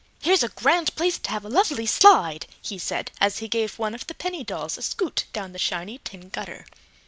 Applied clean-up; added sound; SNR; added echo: none; none; none; none.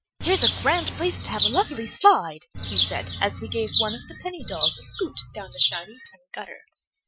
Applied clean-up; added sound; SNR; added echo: classical method Wiener filter.